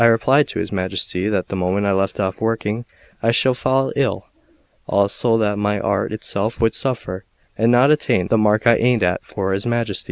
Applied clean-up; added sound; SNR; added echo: none; none; none; none.